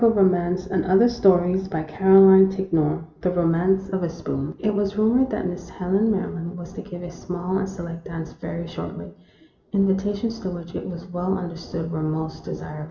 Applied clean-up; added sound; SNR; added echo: none; none; none; reverberation time 0.6 s.